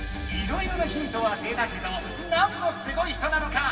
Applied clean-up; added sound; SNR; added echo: none; Wind instrument, woodwind instrument; 17 dB; reverberation time 2.6 s.